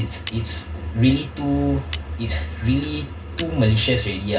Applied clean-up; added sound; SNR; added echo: none; Cutlery, silverware; 20 dB; reverberation time 0.2 s.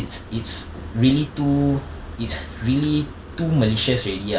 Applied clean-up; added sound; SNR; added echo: none; none; none; none.